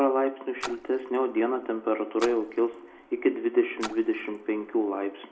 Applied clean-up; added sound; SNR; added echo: none; Splash, splatter; 16 dB; reverberation time 0.4 s.